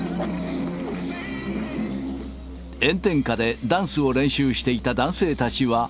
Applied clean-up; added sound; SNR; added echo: none; Bird vocalization, bird call, bird song; 16 dB; none.